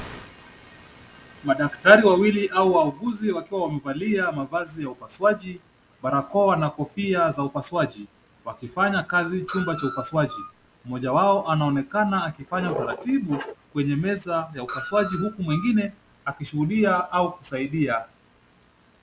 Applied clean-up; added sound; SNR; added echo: none; Screech; 12 dB; none.